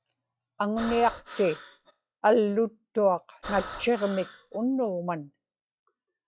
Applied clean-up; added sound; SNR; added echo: classical method log-MMSE.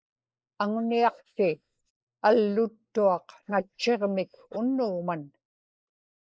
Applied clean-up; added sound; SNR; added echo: neural mask model Resemble Enhance denoiser.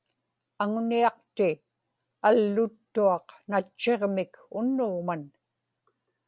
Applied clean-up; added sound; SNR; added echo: none; none; none; none.